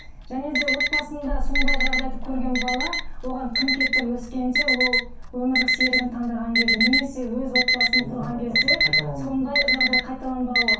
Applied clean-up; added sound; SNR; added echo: none; Alarm; -4 dB; reverberation time 0.6 s.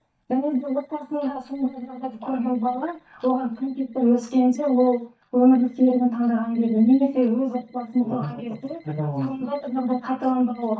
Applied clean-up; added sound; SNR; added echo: neural mask model DeepFilterNet 3.